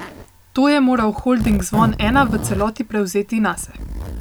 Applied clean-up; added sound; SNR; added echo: none; Zipper (clothing); 8 dB; none.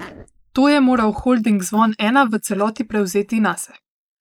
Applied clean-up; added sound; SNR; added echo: neural mask model Resemble Enhance denoiser.